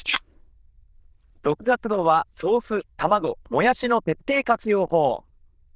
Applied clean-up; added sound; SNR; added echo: neural diffusion model UNIVERSE++.